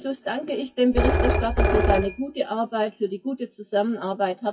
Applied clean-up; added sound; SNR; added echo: classical method WPE with log-MMSE.